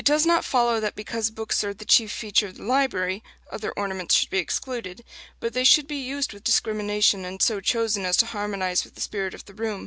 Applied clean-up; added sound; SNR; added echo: none; none; none; none.